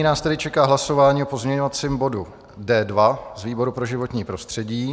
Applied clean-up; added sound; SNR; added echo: none; none; none; none.